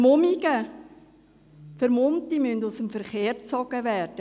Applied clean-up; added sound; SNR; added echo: none; none; none; none.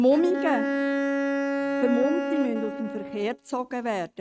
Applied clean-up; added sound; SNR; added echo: neural mask model RNNoise.